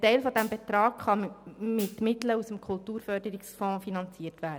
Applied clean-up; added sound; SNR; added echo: none; Hi-hat; 18 dB; none.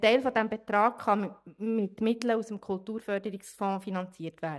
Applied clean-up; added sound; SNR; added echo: neural mask model DeepFilterNet 3.